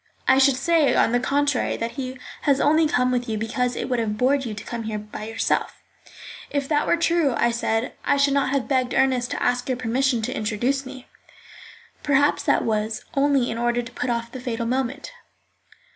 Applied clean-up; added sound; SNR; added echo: none; none; none; none.